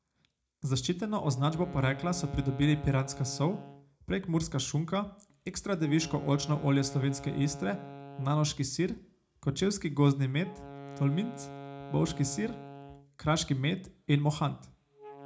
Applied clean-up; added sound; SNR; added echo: none; Wind instrument, woodwind instrument; 16 dB; reverberation time 0.3 s.